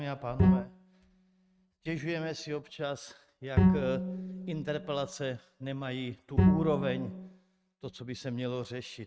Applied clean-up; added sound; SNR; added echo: neural mask model RNNoise.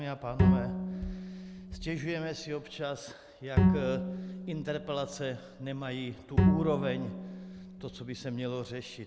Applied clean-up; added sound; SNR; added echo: none; Bowed string instrument; -5 dB; none.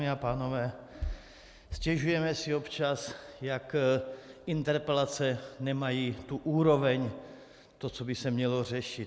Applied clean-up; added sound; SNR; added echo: none; none; none; none.